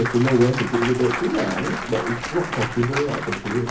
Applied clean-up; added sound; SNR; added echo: none; Applause / Cheering / Clapping; 7 dB; reverberation time 0.3 s.